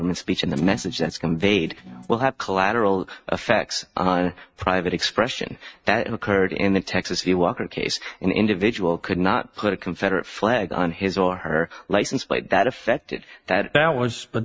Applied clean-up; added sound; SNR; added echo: neural mask model RNNoise.